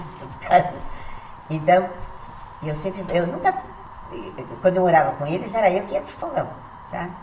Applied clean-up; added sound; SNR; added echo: none; Fire; 17 dB; reverberation time 0.7 s.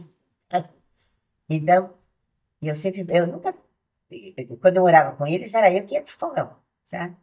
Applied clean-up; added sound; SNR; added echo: neural mask model DeepFilterNet 3.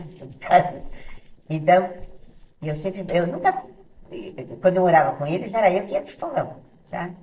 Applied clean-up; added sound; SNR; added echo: neural separator model SepFormer DNS4.